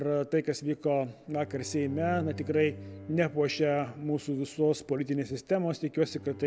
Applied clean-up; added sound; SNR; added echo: none; Bowed string instrument; 17 dB; none.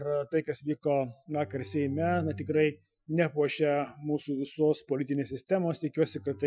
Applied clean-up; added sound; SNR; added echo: classical method Wiener filter.